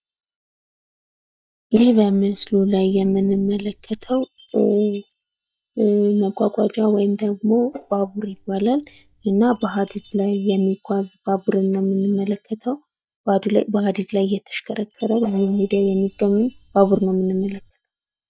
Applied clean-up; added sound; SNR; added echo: neural mask model DeepFilterNet 3.